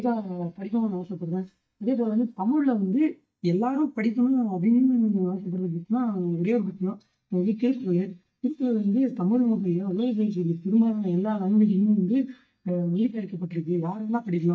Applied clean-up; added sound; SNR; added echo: neural mask model DeepFilterNet 3.